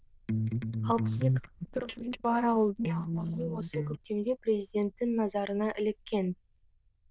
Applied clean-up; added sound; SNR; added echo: neural diffusion model UNIVERSE++.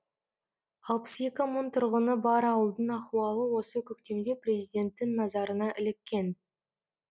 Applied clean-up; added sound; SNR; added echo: none; none; none; none.